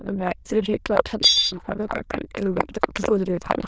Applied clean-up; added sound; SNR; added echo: neural diffusion model UNIVERSE++.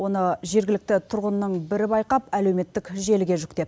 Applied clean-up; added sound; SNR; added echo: none; none; none; none.